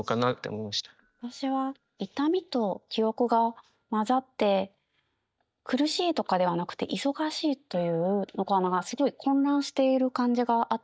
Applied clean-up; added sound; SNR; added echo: neural mask model DeepFilterNet 3.